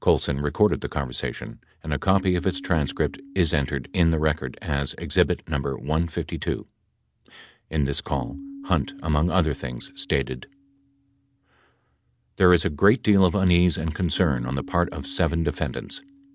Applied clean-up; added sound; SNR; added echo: none; Keyboard (musical); 20 dB; none.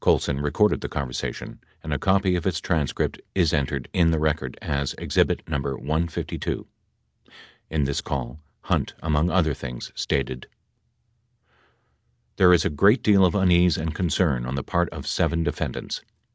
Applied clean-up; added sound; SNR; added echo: none; none; none; none.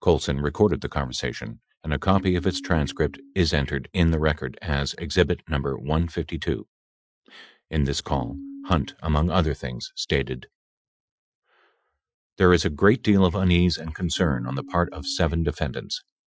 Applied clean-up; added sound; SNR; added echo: classical method Wiener filter.